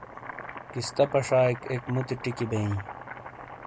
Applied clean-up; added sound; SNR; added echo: none; Boiling; 12 dB; none.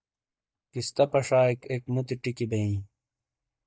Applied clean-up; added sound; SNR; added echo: neural mask model DeepFilterNet 3.